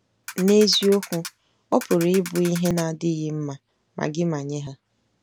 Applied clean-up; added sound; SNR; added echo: none; Ratchet, pawl; 14 dB; none.